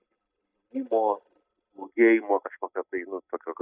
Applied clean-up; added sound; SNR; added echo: neural mask model DeepFilterNet 3.